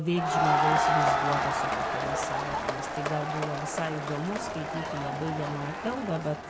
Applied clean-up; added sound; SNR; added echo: none; Crowd; -4 dB; reverberation time 1.3 s.